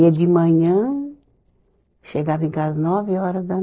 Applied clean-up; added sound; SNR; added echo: neural separator model SepFormer DNS4.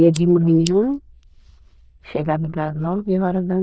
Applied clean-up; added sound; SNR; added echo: neural diffusion model UNIVERSE++.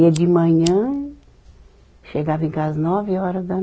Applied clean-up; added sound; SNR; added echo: none; Fire; 19 dB; none.